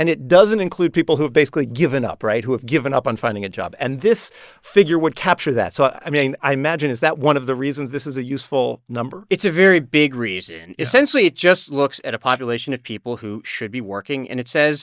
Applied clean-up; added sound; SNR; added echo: neural mask model DeepFilterNet 3.